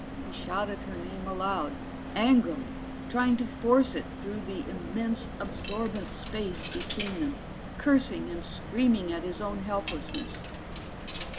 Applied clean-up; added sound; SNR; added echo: none; Coin (dropping); 7 dB; none.